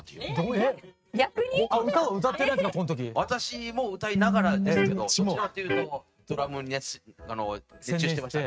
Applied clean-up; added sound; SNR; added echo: neural mask model RNNoise.